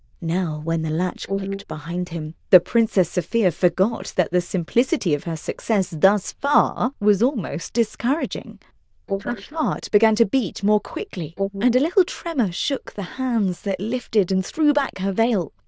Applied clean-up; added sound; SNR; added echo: neural diffusion model UNIVERSE++.